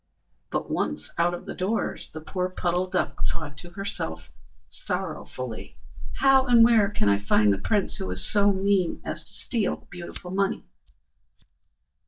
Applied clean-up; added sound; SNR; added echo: neural mask model DeepFilterNet 3.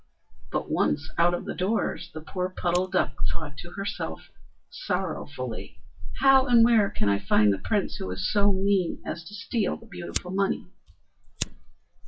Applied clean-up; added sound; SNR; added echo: classical method WPE with log-MMSE.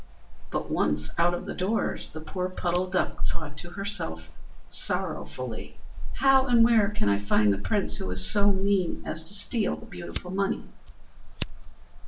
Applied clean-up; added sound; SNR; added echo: none; Fire; 7 dB; reverberation time 0.3 s.